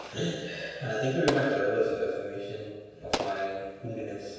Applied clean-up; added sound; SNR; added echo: none; Explosion; 9 dB; reverberation time 1.2 s.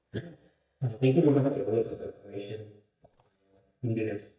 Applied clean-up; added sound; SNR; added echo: neural mask model DeepFilterNet 3.